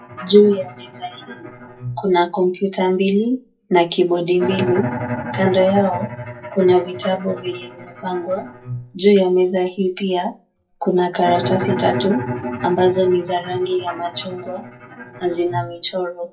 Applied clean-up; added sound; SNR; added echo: classical method WPE with log-MMSE.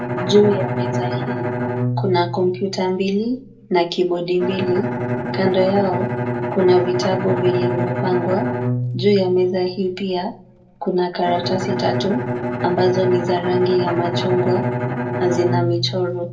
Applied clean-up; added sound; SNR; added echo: none; Bowed string instrument; 3 dB; reverberation time 0.2 s.